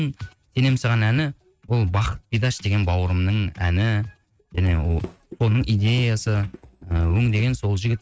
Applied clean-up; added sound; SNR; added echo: neural mask model RNNoise.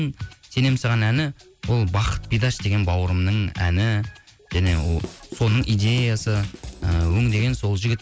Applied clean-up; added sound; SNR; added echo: none; Drum kit; 14 dB; none.